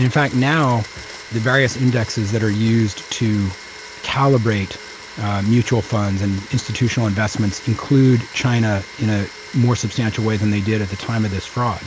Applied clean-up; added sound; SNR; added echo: none; Domestic sounds, home sounds; 17 dB; none.